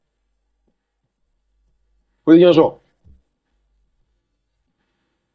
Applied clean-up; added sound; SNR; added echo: neural mask model DeepFilterNet 3.